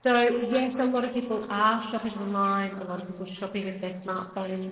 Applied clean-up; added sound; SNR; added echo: neural separator model SepFormer DNS4.